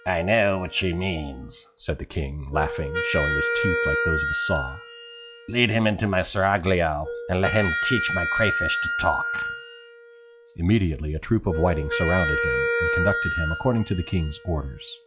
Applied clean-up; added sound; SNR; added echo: classical method log-MMSE.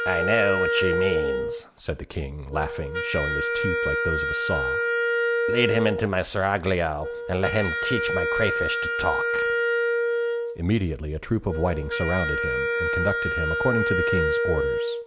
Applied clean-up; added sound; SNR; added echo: none; Wind instrument, woodwind instrument; -1 dB; none.